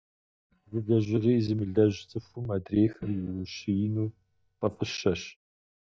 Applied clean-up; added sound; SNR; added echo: neural mask model DeepFilterNet 3.